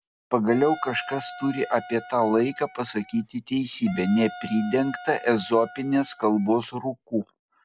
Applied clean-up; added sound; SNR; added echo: none; Wind instrument, woodwind instrument; 17 dB; none.